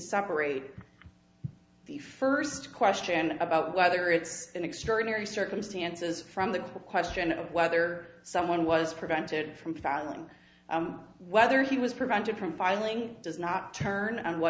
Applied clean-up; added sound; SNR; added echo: none; none; none; none.